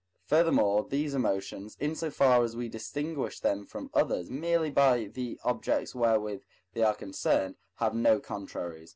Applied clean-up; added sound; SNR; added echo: none; none; none; none.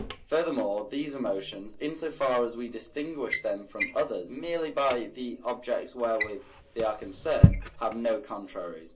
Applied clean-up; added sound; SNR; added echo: none; Drawer open or close; 1 dB; reverberation time 0.2 s.